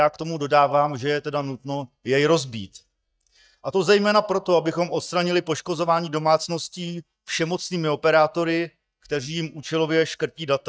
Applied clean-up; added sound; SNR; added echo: neural mask model DeepFilterNet 3.